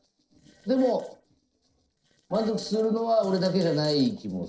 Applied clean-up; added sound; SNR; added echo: neural separator model SepFormer DNS4.